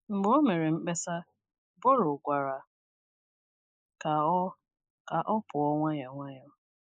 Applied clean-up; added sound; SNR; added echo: neural mask model Resemble Enhance denoiser.